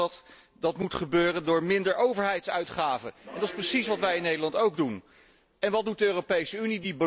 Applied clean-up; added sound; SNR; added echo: none; Subway, metro, underground; 14 dB; none.